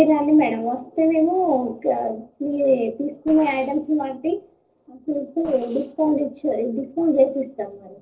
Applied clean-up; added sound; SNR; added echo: neural separator model SepFormer DNS4.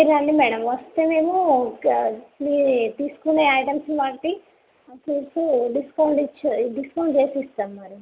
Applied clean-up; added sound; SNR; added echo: none; none; none; none.